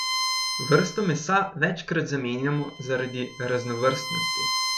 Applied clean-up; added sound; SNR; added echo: none; Bowed string instrument; 5 dB; none.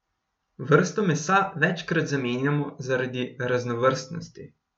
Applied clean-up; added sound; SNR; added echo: none; none; none; none.